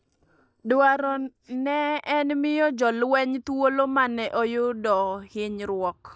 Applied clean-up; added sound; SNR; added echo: neural mask model DeepFilterNet 3.